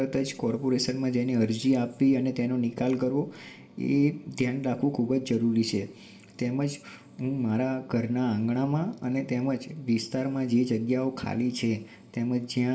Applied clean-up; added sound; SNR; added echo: none; none; none; reverberation time 1.3 s.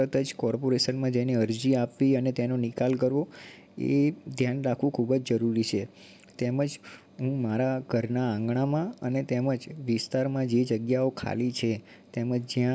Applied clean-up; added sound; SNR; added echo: none; none; none; none.